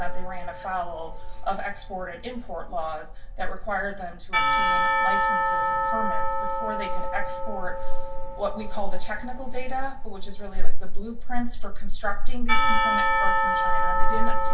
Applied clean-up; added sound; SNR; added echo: none; Church bell / Percussion; 8 dB; reverberation time 0.2 s.